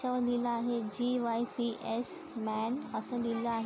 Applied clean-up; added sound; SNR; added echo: none; none; none; none.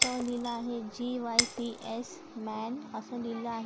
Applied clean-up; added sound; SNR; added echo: none; Shatter; -1 dB; none.